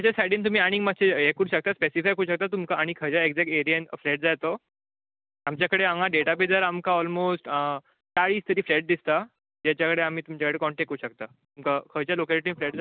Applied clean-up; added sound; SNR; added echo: none; none; none; none.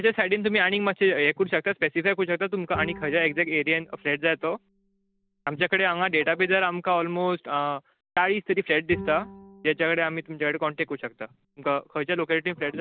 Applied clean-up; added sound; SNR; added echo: none; Bowed string instrument; 18 dB; none.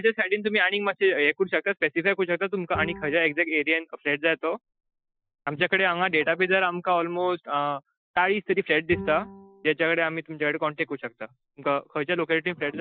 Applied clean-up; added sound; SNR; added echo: classical method Wiener filter.